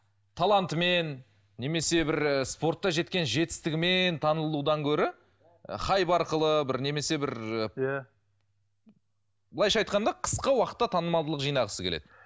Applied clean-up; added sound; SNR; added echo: none; Thump, thud; 20 dB; none.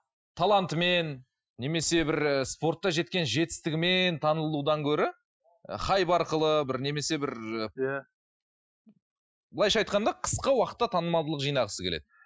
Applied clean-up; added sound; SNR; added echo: classical method Wiener filter.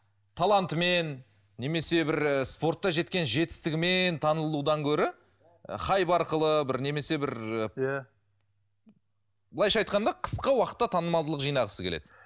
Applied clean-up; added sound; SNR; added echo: none; none; none; none.